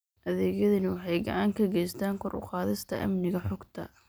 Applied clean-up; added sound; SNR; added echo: none; none; none; none.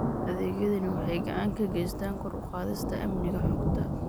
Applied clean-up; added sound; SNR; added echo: none; Thunder; 0 dB; none.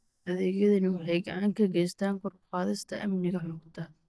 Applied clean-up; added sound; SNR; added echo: neural mask model DeepFilterNet 3.